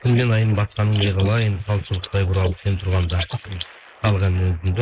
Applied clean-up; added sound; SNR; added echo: neural mask model Resemble Enhance denoiser.